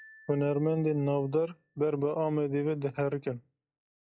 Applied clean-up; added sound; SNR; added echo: classical method log-MMSE.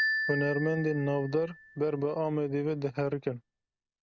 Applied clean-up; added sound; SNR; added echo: none; Marimba, xylophone; 7 dB; none.